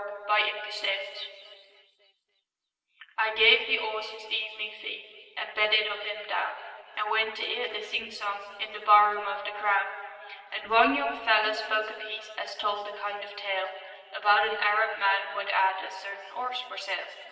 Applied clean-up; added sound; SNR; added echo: none; none; none; reverberation time 2.3 s.